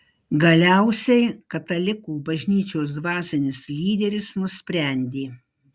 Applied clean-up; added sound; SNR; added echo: none; none; none; none.